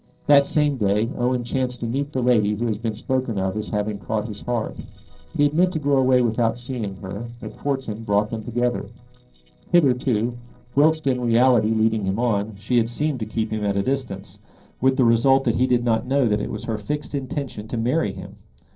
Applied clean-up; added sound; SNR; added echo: neural separator model SepFormer DNS4.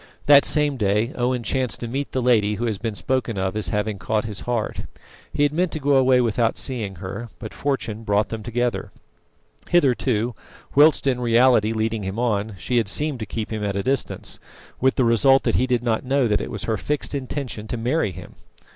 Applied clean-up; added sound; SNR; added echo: none; none; none; none.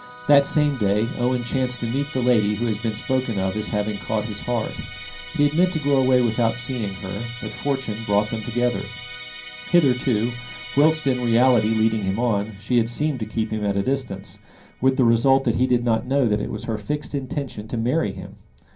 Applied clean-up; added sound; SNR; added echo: none; Musical instrument; 17 dB; reverberation time 0.3 s.